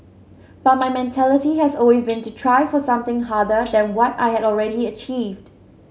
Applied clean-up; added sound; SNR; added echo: none; Cutlery, silverware; 20 dB; none.